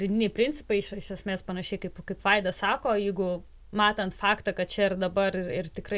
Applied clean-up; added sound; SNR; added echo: none; none; none; none.